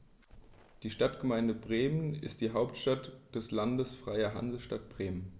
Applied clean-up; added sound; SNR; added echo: neural mask model Resemble Enhance denoiser.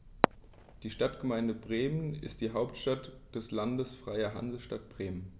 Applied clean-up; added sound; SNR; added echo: none; Fireworks; 2 dB; none.